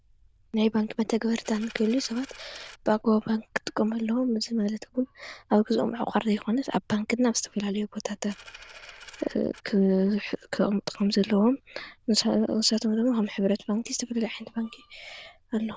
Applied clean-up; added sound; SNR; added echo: neural diffusion model UNIVERSE++.